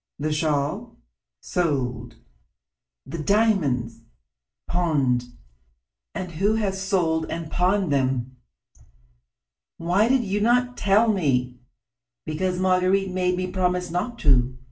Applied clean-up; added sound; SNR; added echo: none; none; none; reverberation time 0.3 s.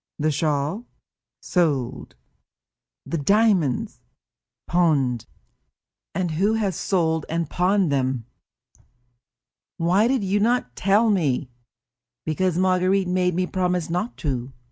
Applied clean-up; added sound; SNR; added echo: none; none; none; none.